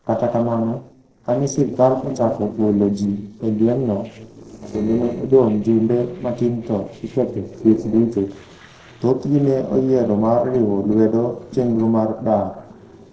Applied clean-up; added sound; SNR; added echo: neural separator model SepFormer DNS4.